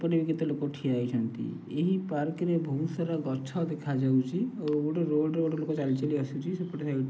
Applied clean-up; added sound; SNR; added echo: none; none; none; none.